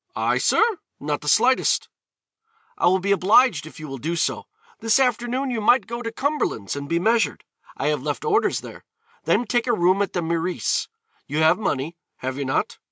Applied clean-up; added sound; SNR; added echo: none; none; none; none.